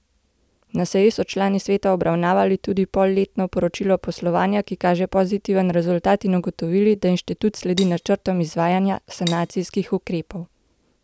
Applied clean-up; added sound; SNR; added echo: none; Cutlery, silverware; 13 dB; none.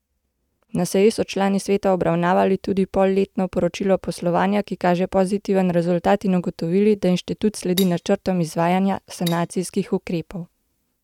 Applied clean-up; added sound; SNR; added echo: neural mask model RNNoise.